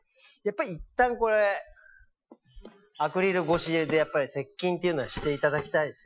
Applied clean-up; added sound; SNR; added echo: classical method Wiener filter.